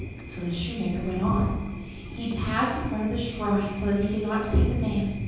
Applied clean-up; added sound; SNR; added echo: none; Thunder; 8 dB; reverberation time 1.3 s.